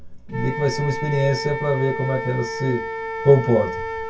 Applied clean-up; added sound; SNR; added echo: none; Wind instrument, woodwind instrument; 7 dB; reverberation time 0.1 s.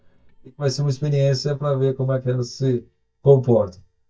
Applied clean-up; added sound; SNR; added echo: neural mask model DeepFilterNet 3.